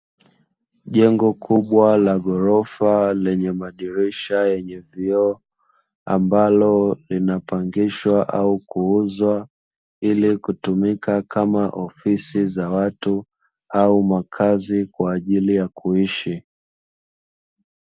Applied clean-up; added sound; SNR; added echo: none; none; none; none.